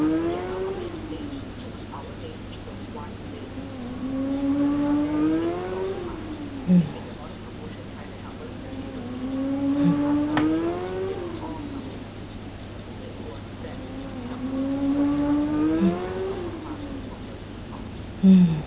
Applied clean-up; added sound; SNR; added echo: none; Motorcycle; -1 dB; none.